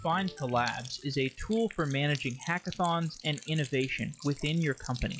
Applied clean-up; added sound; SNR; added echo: classical method log-MMSE.